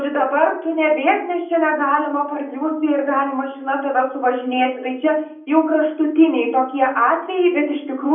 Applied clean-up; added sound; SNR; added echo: none; none; none; reverberation time 0.6 s.